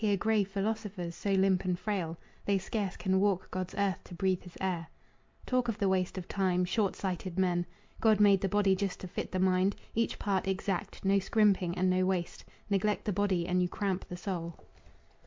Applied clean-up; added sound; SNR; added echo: none; none; none; none.